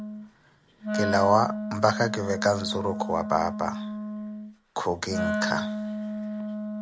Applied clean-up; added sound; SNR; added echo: none; Wind instrument, woodwind instrument; 3 dB; none.